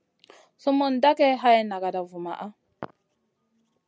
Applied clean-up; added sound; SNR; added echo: none; none; none; none.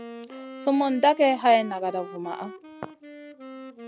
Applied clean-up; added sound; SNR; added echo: none; Wind instrument, woodwind instrument; 16 dB; none.